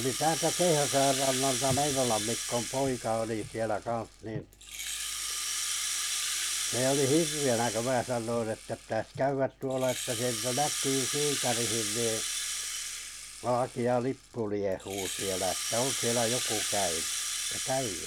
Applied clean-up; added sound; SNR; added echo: none; Rattle (instrument); 3 dB; none.